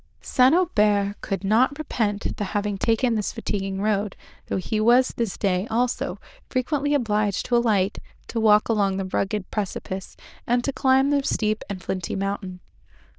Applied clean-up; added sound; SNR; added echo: neural diffusion model UNIVERSE++.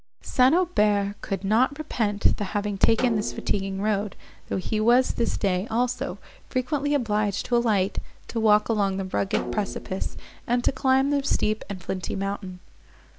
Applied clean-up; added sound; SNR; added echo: none; Snare drum; 14 dB; none.